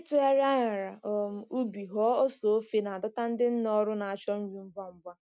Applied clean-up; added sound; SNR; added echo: none; none; none; none.